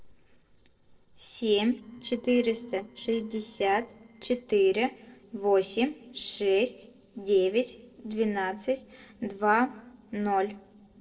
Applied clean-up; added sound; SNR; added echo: neural separator model SepFormer DNS4.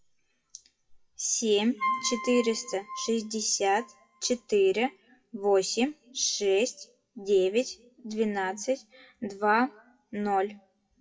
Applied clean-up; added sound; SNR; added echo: classical method WPE with log-MMSE.